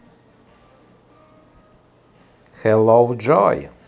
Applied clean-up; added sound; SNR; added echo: none; none; none; none.